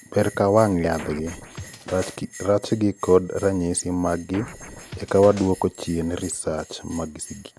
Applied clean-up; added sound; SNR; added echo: none; Scratching (performance technique) + Bell; 16 dB; none.